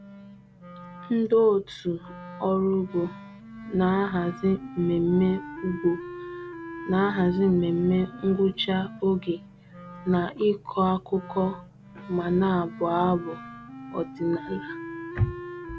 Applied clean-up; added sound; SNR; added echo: none; Wind instrument, woodwind instrument; 15 dB; none.